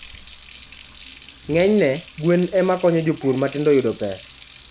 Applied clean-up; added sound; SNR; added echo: none; Water tap, faucet; 10 dB; none.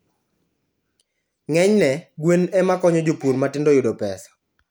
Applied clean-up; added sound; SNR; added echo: none; none; none; none.